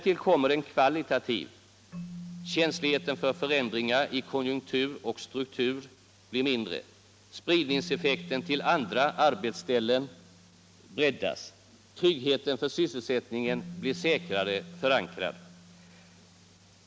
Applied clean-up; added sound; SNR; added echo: none; Keyboard (musical); 18 dB; none.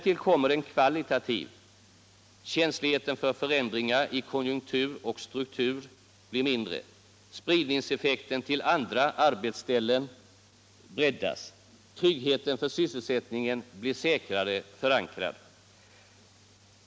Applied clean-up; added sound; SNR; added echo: none; none; none; none.